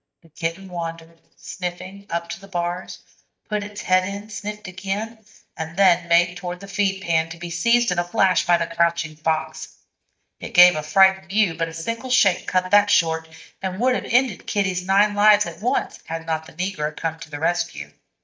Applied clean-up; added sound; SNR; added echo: neural mask model DeepFilterNet 3.